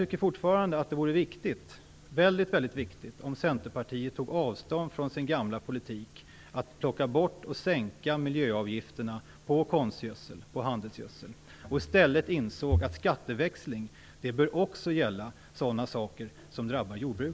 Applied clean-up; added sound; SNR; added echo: none; none; none; none.